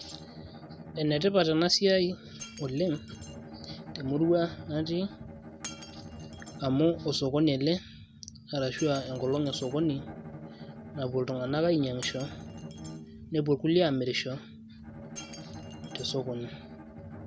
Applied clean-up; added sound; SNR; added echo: none; Shatter + Bowed string instrument; 16 dB; none.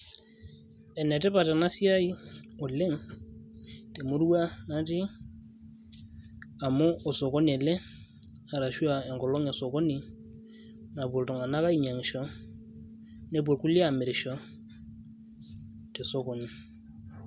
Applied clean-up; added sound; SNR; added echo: none; none; none; none.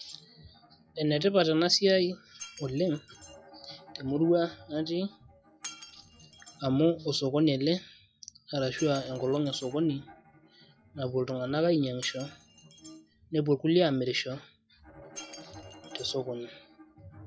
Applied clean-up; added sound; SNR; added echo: classical method log-MMSE.